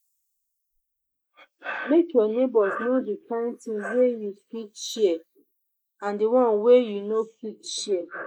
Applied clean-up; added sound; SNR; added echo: neural mask model Resemble Enhance denoiser.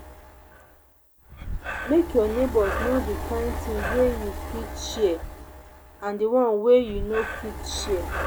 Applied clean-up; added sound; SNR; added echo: none; Breathing; 7 dB; none.